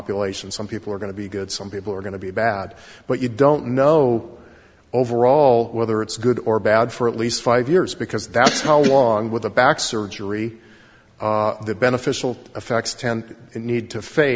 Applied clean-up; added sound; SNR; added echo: none; none; none; none.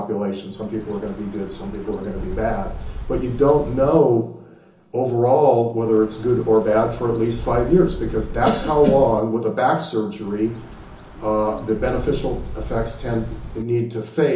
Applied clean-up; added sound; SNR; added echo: none; Bird; 11 dB; reverberation time 0.7 s.